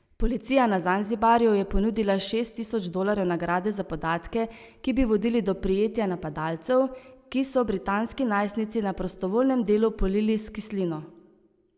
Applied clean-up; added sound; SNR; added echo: none; none; none; none.